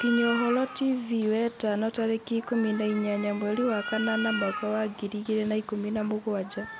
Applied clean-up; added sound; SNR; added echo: none; Cat; 10 dB; none.